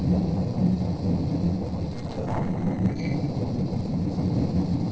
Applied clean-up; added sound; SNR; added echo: neural separator model SepFormer DNS4.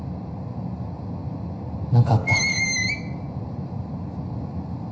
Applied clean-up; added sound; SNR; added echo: none; Screech; 2 dB; reverberation time 0.9 s.